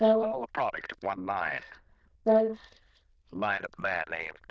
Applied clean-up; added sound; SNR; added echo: neural diffusion model UNIVERSE++.